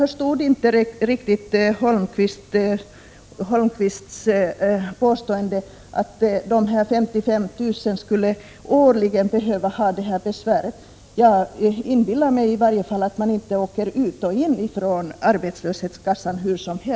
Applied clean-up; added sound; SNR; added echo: none; none; none; none.